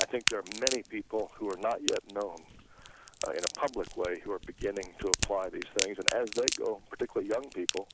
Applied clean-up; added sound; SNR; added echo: none; Crack; 2 dB; none.